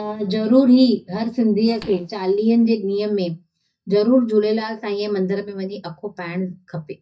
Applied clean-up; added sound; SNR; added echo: neural mask model DeepFilterNet 3.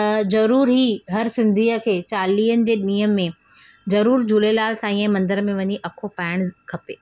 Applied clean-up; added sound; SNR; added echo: none; none; none; none.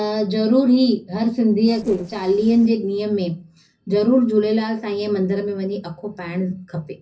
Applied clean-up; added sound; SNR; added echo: neural separator model SepFormer DNS4.